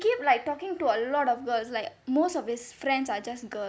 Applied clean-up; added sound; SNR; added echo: none; none; none; none.